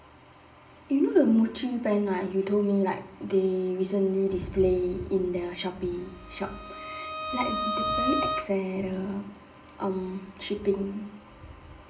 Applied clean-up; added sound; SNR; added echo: none; Bowed string instrument; 5 dB; reverberation time 0.5 s.